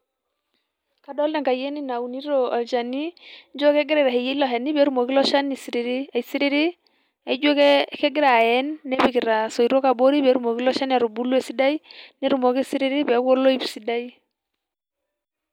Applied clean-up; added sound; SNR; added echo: none; none; none; none.